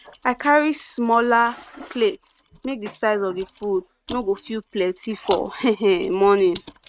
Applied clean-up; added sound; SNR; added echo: neural mask model RNNoise.